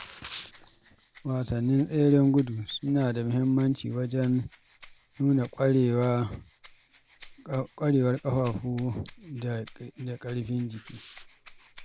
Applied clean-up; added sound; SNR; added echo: none; Rattle (instrument); 18 dB; none.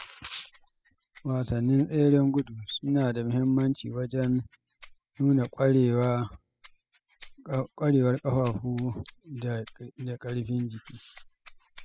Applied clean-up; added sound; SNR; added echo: classical method spectral subtraction.